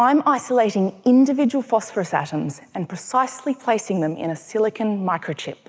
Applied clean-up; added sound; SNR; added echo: none; none; none; none.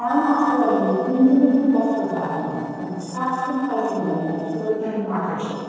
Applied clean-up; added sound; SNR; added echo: neural separator model SepFormer DNS4.